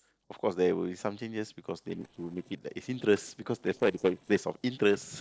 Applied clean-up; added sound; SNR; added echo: neural separator model SepFormer DNS4.